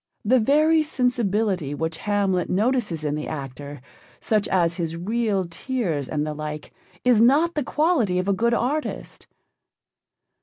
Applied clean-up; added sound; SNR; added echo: none; none; none; none.